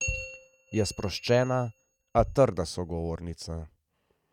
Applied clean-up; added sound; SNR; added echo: neural mask model RNNoise.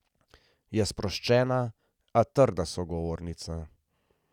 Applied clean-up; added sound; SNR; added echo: none; none; none; none.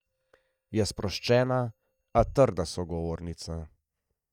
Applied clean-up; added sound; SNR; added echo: neural mask model DeepFilterNet 3.